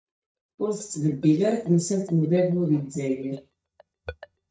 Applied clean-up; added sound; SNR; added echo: neural mask model DeepFilterNet 3.